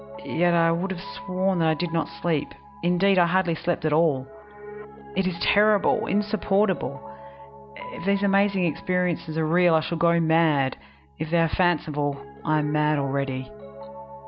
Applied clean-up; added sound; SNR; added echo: none; Piano; 17 dB; none.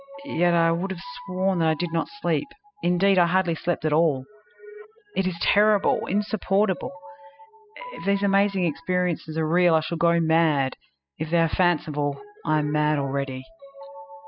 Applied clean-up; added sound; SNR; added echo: classical method spectral subtraction.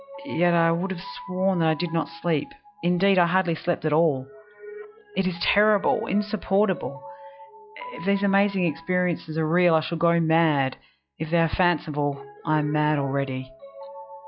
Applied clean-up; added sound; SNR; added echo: classical method log-MMSE.